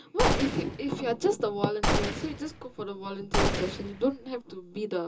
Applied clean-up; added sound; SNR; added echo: none; Gunshot, gunfire; 0 dB; reverberation time 0.2 s.